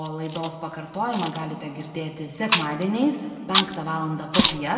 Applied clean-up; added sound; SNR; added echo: none; Chewing, mastication; 2 dB; reverberation time 1.9 s.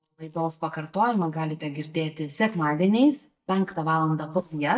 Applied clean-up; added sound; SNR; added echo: neural mask model DeepFilterNet 3.